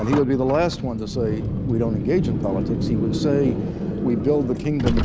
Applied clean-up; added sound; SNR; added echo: none; Car; 2 dB; none.